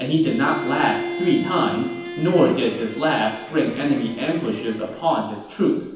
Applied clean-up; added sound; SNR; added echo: none; Bowed string instrument; 11 dB; reverberation time 0.9 s.